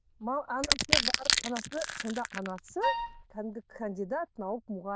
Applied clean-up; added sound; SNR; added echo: neural diffusion model UNIVERSE++.